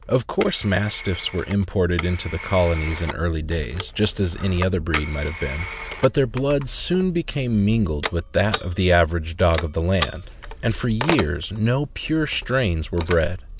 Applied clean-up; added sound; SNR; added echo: none; Telephone; 11 dB; none.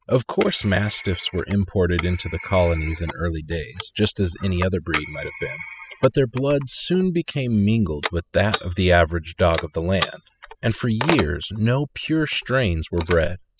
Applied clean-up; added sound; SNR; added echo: classical method spectral subtraction.